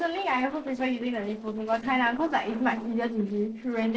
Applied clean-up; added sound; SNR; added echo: neural separator model SepFormer DNS4.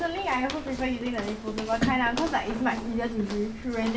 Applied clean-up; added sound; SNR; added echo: none; Walk, footsteps; 10 dB; reverberation time 0.3 s.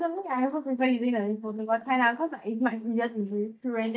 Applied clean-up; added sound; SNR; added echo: neural mask model DeepFilterNet 3.